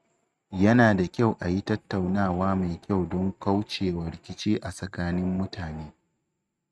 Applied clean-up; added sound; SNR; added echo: neural mask model RNNoise.